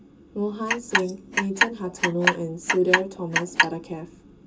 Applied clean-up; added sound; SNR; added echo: none; Clock; -3 dB; reverberation time 0.2 s.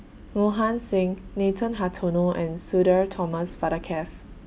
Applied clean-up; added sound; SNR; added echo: none; none; none; none.